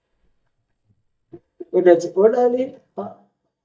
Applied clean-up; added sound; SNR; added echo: neural mask model DeepFilterNet 3.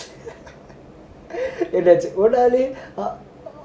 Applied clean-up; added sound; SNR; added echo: none; none; none; none.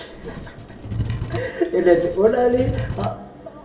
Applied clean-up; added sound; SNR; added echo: none; Wood / Tools; 7 dB; reverberation time 1.1 s.